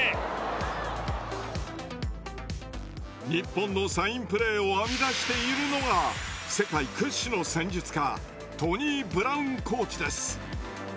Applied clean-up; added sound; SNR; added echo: none; none; none; none.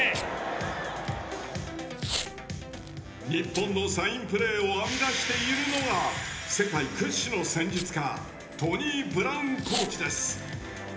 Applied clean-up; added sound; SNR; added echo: none; Packing tape, duct tape / Tearing; 14 dB; reverberation time 0.8 s.